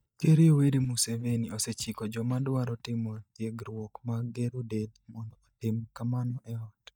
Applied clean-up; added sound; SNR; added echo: neural mask model DeepFilterNet 3.